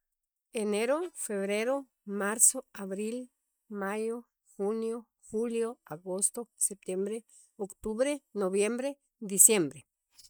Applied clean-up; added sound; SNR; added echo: neural mask model DeepFilterNet 3.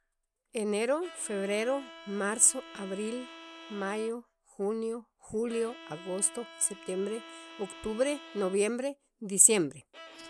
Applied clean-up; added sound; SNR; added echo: none; Bowed string instrument; 18 dB; none.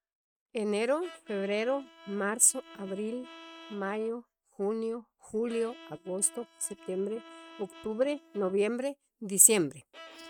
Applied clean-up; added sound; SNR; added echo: neural mask model RNNoise.